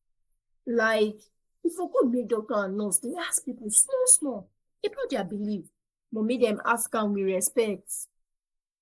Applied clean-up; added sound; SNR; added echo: neural mask model Resemble Enhance denoiser.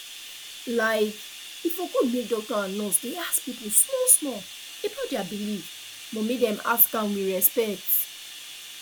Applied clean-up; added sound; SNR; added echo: none; Bathtub (filling or washing); 14 dB; none.